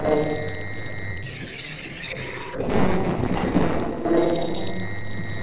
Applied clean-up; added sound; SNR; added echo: neural separator model SepFormer DNS4.